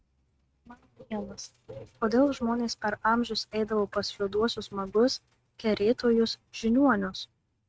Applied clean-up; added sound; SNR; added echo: neural mask model RNNoise.